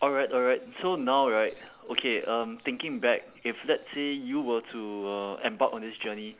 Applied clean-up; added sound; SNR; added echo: none; none; none; none.